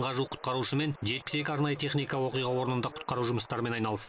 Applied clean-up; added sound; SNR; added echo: none; none; none; none.